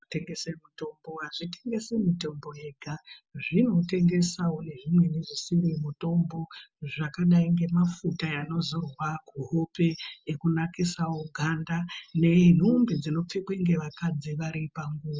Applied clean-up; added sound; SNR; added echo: none; none; none; none.